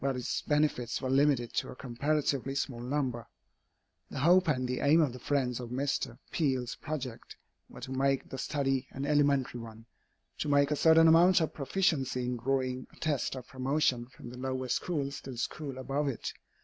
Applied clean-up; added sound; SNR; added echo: none; none; none; none.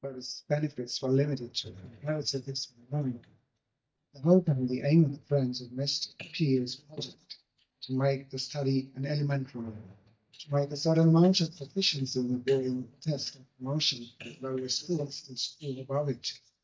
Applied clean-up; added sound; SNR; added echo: neural mask model DeepFilterNet 3.